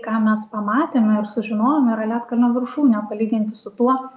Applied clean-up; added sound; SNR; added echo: none; none; none; none.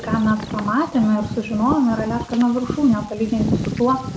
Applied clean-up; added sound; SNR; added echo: none; Bird vocalization, bird call, bird song; 7 dB; none.